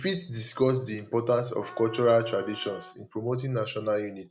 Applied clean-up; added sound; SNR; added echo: none; Trumpet; 19 dB; none.